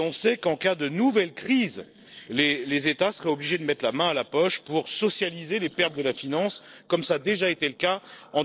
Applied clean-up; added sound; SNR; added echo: neural separator model SepFormer DNS4.